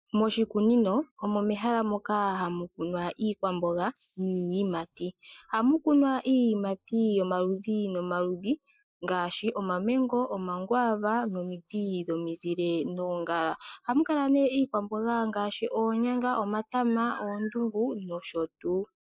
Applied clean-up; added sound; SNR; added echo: neural mask model Resemble Enhance denoiser.